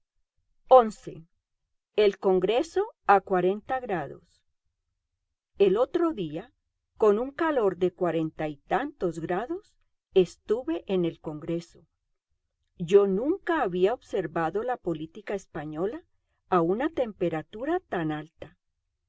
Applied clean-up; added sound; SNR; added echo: none; none; none; none.